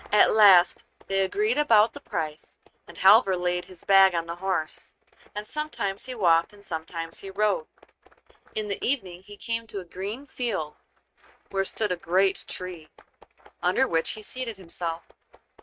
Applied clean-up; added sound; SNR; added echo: neural mask model RNNoise.